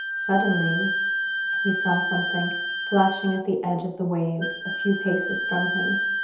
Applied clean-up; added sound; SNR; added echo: none; Wind instrument, woodwind instrument; 2 dB; reverberation time 0.8 s.